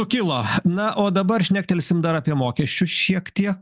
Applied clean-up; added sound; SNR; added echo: none; none; none; none.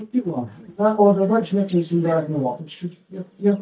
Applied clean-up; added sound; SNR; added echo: neural mask model DeepFilterNet 3.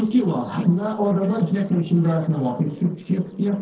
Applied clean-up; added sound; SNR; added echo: neural separator model SepFormer DNS4.